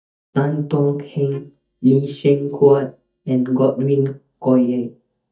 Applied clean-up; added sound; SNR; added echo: neural mask model DeepFilterNet 3.